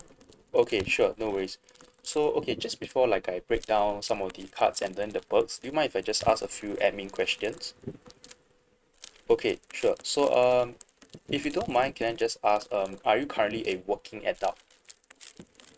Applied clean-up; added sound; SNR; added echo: neural mask model RNNoise.